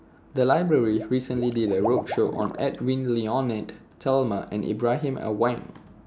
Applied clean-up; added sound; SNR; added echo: none; Liquid; 12 dB; none.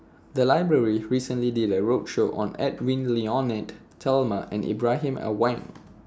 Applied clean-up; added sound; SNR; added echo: none; none; none; none.